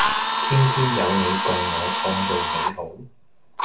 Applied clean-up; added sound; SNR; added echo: none; Drill; -2 dB; reverberation time 0.3 s.